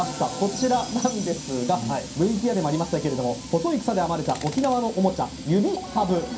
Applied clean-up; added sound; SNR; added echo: none; Tools; 13 dB; reverberation time 0.3 s.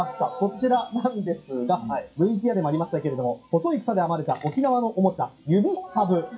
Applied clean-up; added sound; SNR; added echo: classical method WPE with log-MMSE.